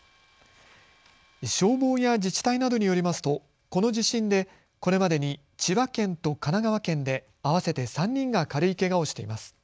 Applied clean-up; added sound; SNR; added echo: none; none; none; none.